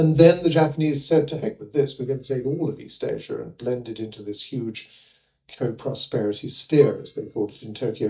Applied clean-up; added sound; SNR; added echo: neural mask model DeepFilterNet 3.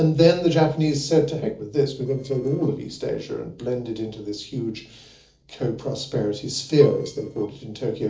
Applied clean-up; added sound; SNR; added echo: neural separator model SepFormer DNS4.